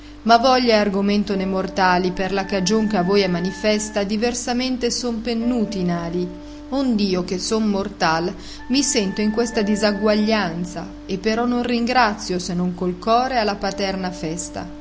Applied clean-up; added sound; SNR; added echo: none; Wind instrument, woodwind instrument + Acoustic guitar; 17 dB; none.